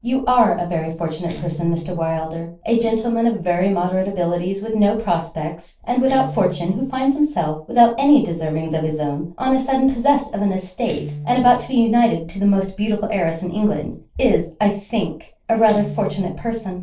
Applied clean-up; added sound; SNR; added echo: neural separator model SepFormer DNS4.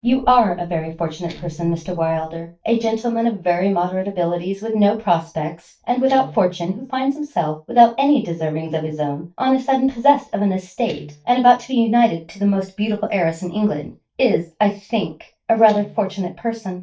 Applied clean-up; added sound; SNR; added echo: neural mask model DeepFilterNet 3.